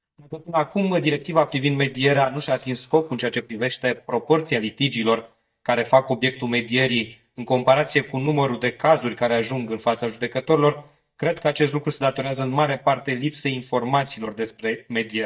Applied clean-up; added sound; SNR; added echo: neural mask model DeepFilterNet 3.